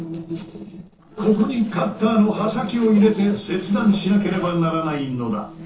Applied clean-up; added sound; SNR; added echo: neural separator model SepFormer DNS4.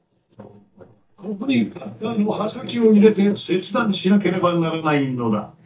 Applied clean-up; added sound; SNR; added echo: neural mask model DeepFilterNet 3.